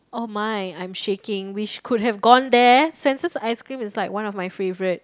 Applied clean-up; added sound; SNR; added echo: none; none; none; none.